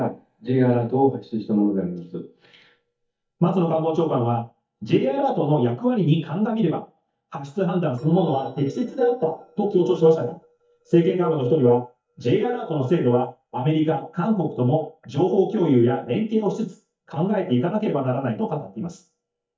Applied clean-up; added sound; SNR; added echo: neural mask model DeepFilterNet 3.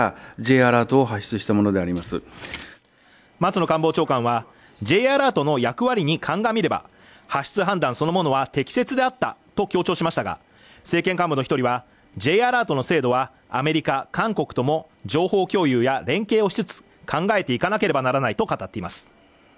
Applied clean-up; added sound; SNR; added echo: none; none; none; none.